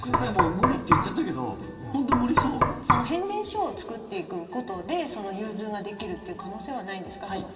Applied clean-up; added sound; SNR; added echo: none; Knock; -3 dB; reverberation time 2.7 s.